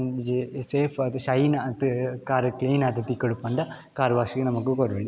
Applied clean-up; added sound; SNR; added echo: none; none; none; none.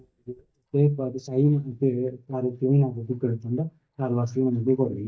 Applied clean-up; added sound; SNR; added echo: neural mask model DeepFilterNet 3.